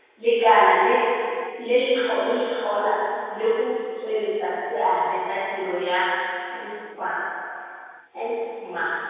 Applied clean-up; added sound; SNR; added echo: none; none; none; reverberation time 2.2 s.